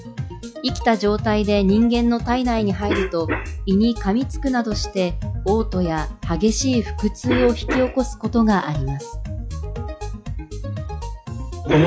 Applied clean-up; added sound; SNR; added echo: classical method log-MMSE.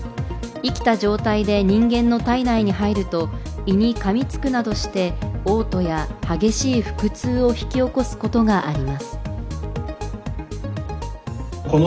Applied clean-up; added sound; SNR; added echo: none; none; none; none.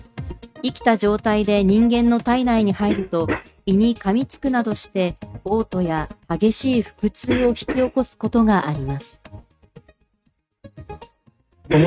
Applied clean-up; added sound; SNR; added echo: neural mask model RNNoise.